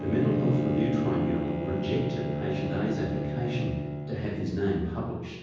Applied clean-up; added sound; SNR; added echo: none; Bowed string instrument; 3 dB; reverberation time 1.1 s.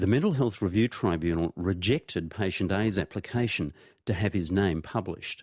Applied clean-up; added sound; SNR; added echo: none; none; none; none.